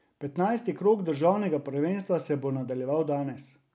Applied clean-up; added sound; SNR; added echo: none; none; none; none.